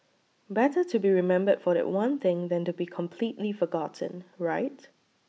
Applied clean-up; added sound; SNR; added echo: none; none; none; none.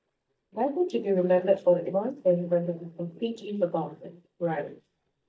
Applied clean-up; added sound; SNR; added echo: neural mask model DeepFilterNet 3.